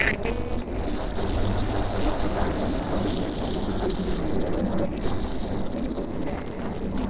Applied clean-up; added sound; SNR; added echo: neural separator model SepFormer DNS4.